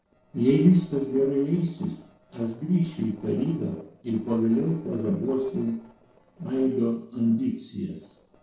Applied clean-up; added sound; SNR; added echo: neural separator model SepFormer DNS4.